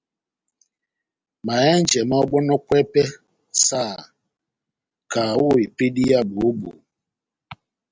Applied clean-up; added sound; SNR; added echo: none; none; none; none.